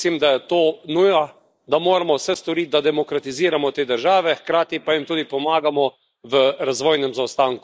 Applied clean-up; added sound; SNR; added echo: neural mask model Resemble Enhance denoiser.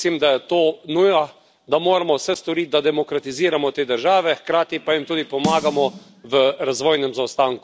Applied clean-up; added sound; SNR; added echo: none; Snare drum; 13 dB; none.